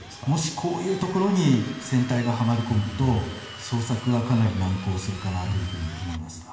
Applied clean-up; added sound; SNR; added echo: none; Drill; 17 dB; reverberation time 1.1 s.